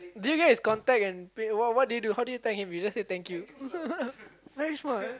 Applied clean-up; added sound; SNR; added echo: none; none; none; none.